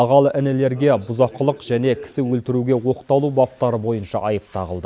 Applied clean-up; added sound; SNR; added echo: none; none; none; none.